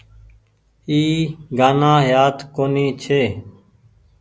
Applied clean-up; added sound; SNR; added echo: none; none; none; none.